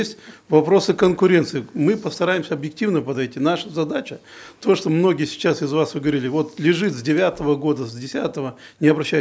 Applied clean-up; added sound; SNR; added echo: none; none; none; none.